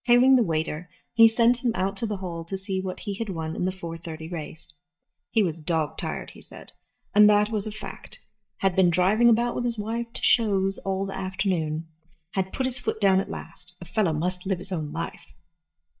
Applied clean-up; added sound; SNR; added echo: neural mask model DeepFilterNet 3.